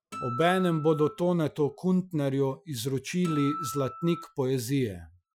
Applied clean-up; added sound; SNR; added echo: classical method Wiener filter.